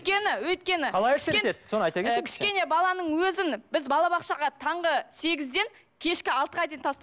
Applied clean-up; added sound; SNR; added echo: none; none; none; none.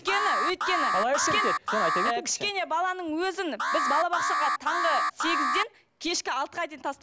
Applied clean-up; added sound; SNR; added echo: none; Alarm; 0 dB; none.